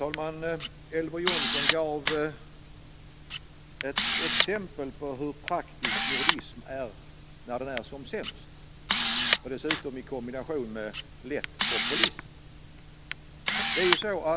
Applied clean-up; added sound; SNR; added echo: none; Camera; -1 dB; none.